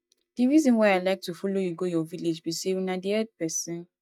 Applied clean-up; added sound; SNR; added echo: neural mask model DeepFilterNet 3.